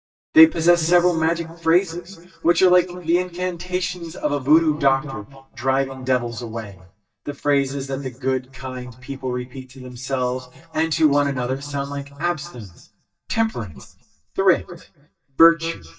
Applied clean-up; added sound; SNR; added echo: neural mask model DeepFilterNet 3.